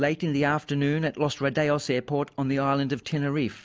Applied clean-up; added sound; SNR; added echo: none; none; none; none.